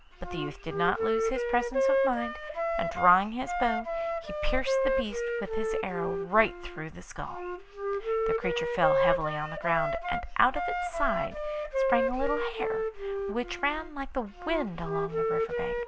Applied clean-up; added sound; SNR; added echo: none; Wind instrument, woodwind instrument; 0 dB; none.